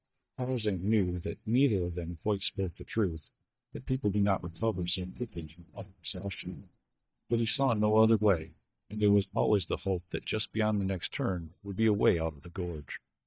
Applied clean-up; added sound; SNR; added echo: neural mask model DeepFilterNet 3.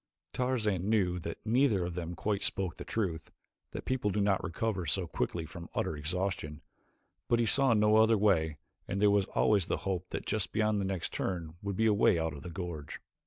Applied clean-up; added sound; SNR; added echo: none; none; none; none.